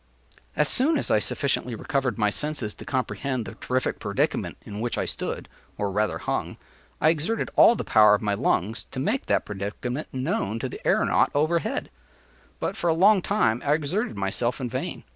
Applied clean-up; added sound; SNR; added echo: none; none; none; none.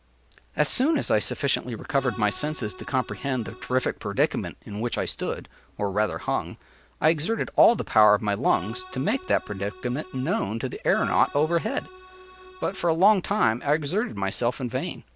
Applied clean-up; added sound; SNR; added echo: none; Accordion; 17 dB; none.